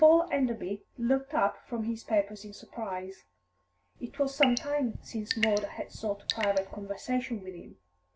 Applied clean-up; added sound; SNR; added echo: none; Drip / Sink (filling or washing) / Water tap, faucet / Water; 8 dB; none.